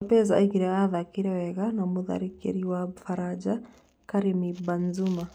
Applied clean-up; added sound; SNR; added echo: none; none; none; none.